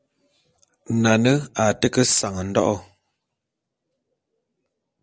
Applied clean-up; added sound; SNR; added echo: none; none; none; none.